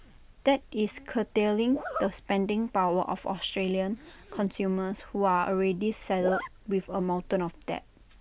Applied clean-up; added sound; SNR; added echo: none; Zipper (clothing); 15 dB; none.